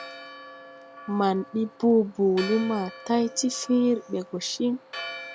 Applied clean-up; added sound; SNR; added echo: none; Church bell; 15 dB; none.